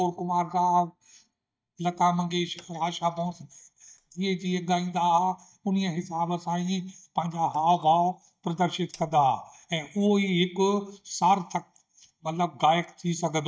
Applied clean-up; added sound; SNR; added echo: neural mask model DeepFilterNet 3.